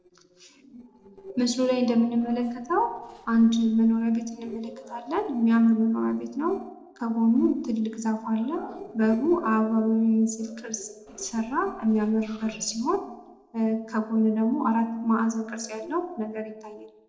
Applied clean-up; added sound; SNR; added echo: neural separator model SepFormer DNS4.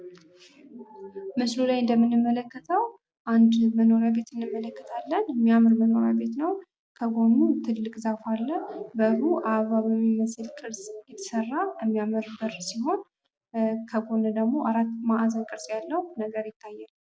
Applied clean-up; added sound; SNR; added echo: none; none; none; none.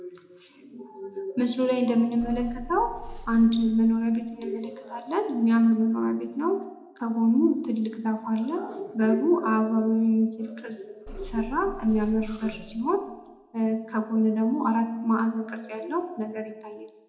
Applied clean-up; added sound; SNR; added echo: none; Bus / Engine; 15 dB; reverberation time 0.6 s.